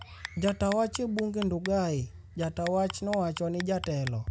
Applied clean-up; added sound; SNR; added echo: none; Clock; 14 dB; none.